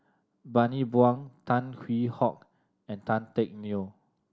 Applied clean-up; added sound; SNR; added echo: none; none; none; none.